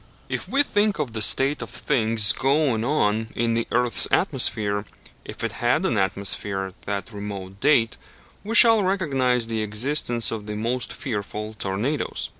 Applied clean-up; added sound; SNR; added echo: none; none; none; none.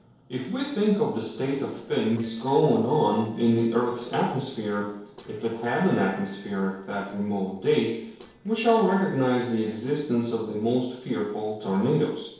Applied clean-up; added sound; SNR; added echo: neural separator model SepFormer DNS4.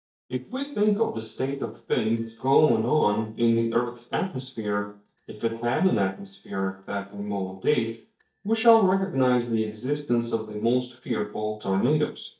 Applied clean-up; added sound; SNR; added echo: neural mask model DeepFilterNet 3.